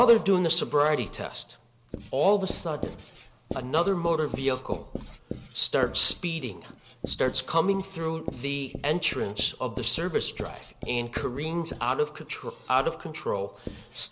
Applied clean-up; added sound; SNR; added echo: none; Writing; 13 dB; none.